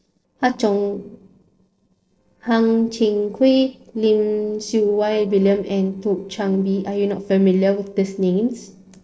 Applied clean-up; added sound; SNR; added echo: neural separator model SepFormer DNS4.